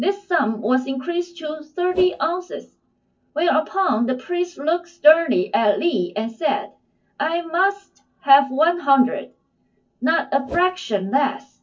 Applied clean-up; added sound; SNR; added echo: neural separator model SepFormer DNS4.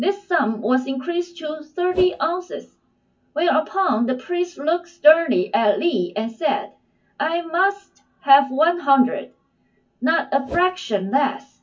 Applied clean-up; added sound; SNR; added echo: none; Whoosh, swoosh, swish; 12 dB; reverberation time 0.3 s.